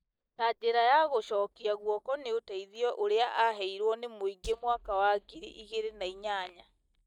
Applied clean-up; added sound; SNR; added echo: neural mask model DeepFilterNet 3.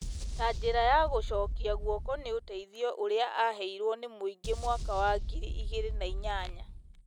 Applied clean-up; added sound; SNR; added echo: none; Boom; 3 dB; none.